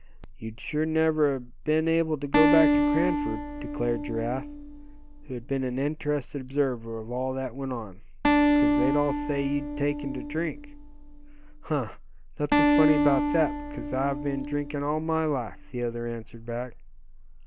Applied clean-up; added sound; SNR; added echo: none; Acoustic guitar; -1 dB; none.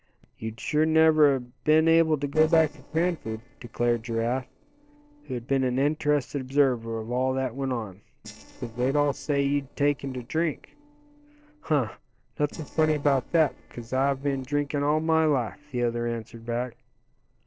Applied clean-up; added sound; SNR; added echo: neural separator model SepFormer DNS4.